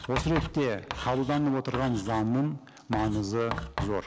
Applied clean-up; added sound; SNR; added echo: none; Writing; 9 dB; none.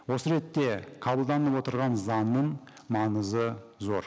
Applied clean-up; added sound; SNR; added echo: none; none; none; none.